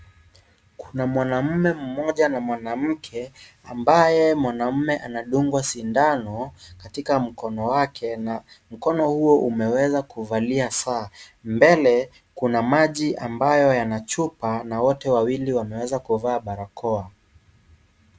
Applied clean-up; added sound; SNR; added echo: none; none; none; none.